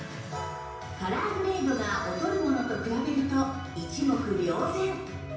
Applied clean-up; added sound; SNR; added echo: none; none; none; reverberation time 0.9 s.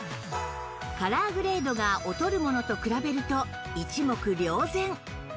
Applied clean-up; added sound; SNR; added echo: none; none; none; none.